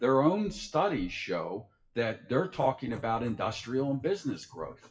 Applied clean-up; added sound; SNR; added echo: classical method WPE with log-MMSE.